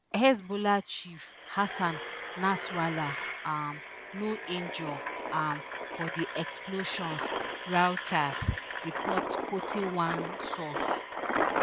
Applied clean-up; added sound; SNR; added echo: none; Engine; 4 dB; none.